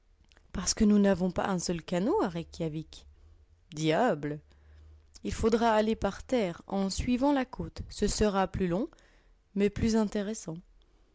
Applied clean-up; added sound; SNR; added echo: none; none; none; none.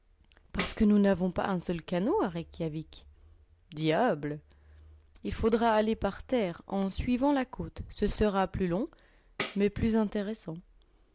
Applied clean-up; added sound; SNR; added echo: none; Tambourine; 3 dB; none.